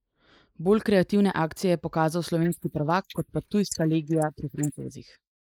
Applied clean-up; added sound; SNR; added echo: neural mask model Resemble Enhance denoiser.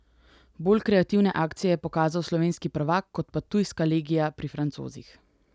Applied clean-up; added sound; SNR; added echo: none; none; none; none.